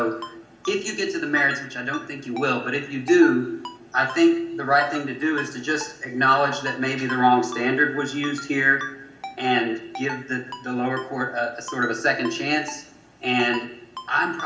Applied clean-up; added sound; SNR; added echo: none; Ringtone; 17 dB; reverberation time 0.8 s.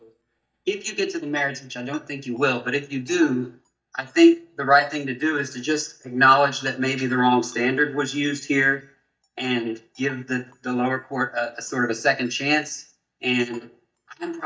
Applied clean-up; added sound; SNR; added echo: neural mask model DeepFilterNet 3.